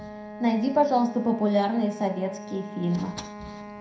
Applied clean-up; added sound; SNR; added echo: none; Wind instrument, woodwind instrument; 13 dB; reverberation time 0.4 s.